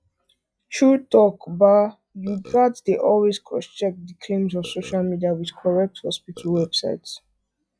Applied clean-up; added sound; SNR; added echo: classical method log-MMSE.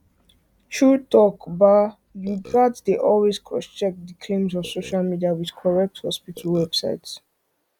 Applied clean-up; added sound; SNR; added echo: neural mask model Resemble Enhance denoiser.